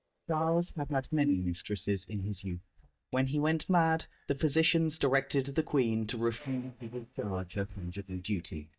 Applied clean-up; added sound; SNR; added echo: neural mask model DeepFilterNet 3.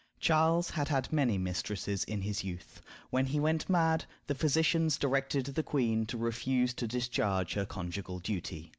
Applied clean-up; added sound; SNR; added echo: none; none; none; none.